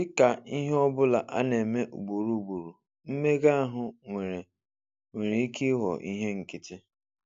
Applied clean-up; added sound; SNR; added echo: none; none; none; none.